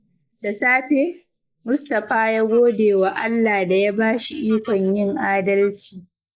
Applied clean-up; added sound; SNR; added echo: neural mask model Resemble Enhance denoiser.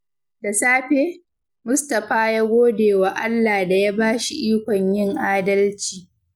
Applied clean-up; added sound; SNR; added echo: none; none; none; none.